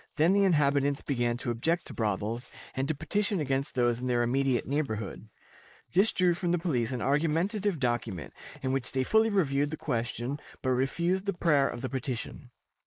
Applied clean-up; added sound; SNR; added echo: neural mask model Resemble Enhance denoiser.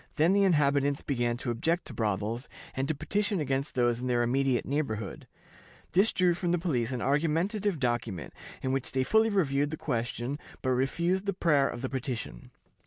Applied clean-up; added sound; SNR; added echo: none; none; none; none.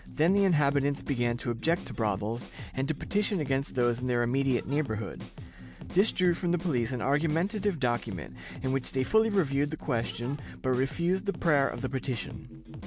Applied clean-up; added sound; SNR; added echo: none; Drum kit; 13 dB; none.